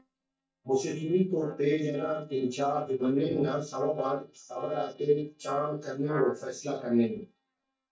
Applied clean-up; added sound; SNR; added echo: neural mask model DeepFilterNet 3.